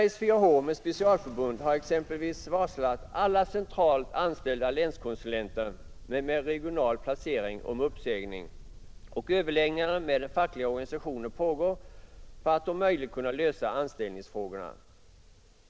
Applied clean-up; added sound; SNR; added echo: none; Thunderstorm; 17 dB; none.